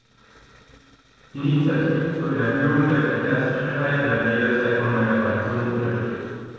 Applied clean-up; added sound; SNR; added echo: neural separator model SepFormer DNS4.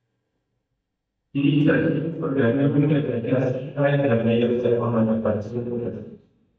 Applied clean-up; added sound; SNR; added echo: neural mask model DeepFilterNet 3.